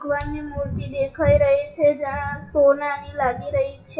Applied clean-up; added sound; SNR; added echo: classical method WPE with log-MMSE.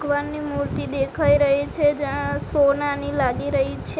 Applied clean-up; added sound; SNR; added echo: none; none; none; none.